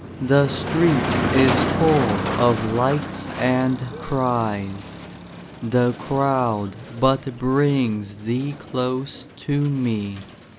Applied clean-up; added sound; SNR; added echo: none; Motor vehicle (road); 6 dB; none.